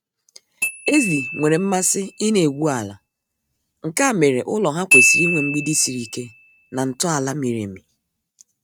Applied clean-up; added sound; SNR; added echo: neural mask model RNNoise.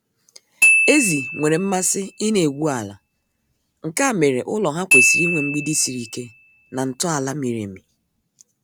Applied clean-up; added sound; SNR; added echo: none; Glockenspiel; 0 dB; none.